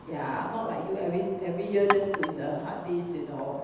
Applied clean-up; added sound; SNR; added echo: none; Chink, clink; 2 dB; reverberation time 1.1 s.